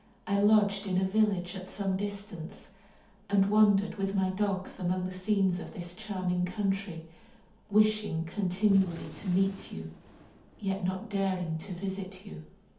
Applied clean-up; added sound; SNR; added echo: none; Gunshot, gunfire; 20 dB; reverberation time 0.6 s.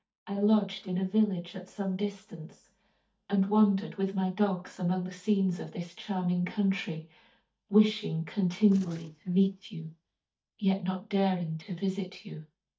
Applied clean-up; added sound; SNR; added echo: neural mask model DeepFilterNet 3.